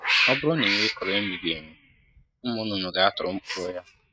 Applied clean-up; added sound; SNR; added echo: neural mask model RNNoise.